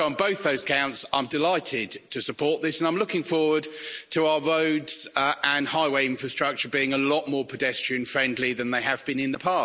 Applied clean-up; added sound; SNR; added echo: none; none; none; none.